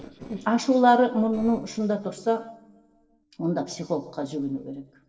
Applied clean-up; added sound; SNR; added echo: neural separator model SepFormer DNS4.